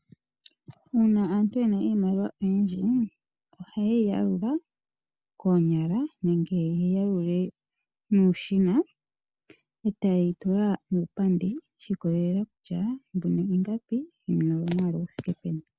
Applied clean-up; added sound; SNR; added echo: none; none; none; none.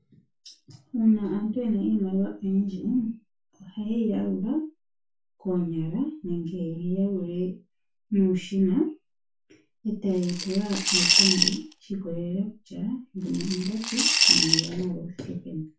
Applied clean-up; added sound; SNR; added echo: none; Coin (dropping) / Glass; -4 dB; reverberation time 0.2 s.